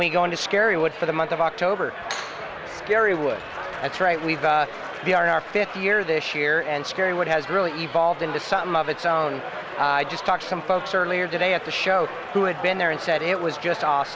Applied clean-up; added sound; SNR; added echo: none; none; none; none.